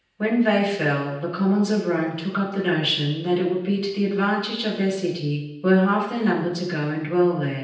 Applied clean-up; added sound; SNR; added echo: none; none; none; reverberation time 0.9 s.